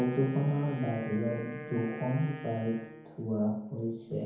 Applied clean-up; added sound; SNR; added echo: none; Wind instrument, woodwind instrument; 14 dB; reverberation time 0.9 s.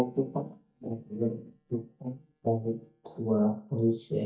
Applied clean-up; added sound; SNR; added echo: neural mask model DeepFilterNet 3.